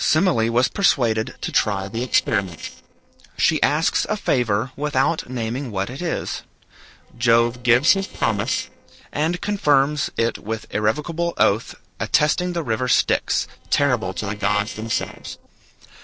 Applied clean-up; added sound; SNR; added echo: neural separator model SepFormer DNS4.